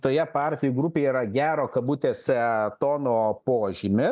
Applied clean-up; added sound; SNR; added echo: neural mask model DeepFilterNet 3.